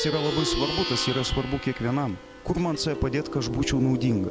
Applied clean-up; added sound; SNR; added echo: none; Plucked string instrument; 6 dB; none.